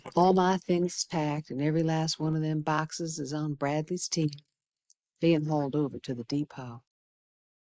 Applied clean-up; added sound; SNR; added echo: neural mask model Resemble Enhance denoiser.